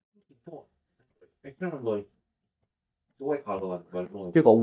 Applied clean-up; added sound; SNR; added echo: neural mask model DeepFilterNet 3.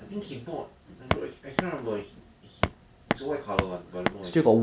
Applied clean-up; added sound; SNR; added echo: none; Walk, footsteps; 0 dB; none.